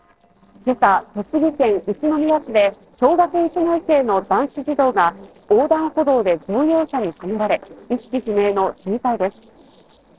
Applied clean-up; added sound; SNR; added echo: neural separator model SepFormer DNS4.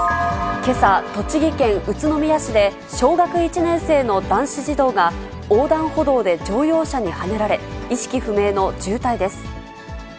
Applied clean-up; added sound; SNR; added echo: none; none; none; none.